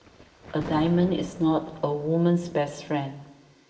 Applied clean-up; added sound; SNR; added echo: none; Thunder; 16 dB; reverberation time 0.9 s.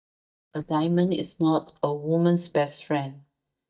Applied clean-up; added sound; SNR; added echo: neural mask model DeepFilterNet 3.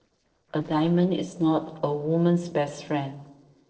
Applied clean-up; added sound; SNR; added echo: neural separator model SepFormer DNS4.